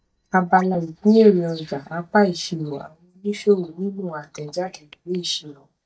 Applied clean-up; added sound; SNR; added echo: neural mask model DeepFilterNet 3.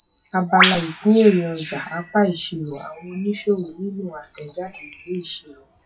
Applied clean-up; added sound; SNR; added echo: classical method WPE with log-MMSE.